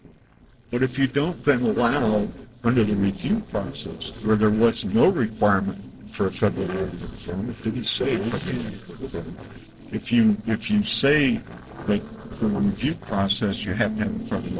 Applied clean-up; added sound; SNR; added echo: neural separator model SepFormer DNS4.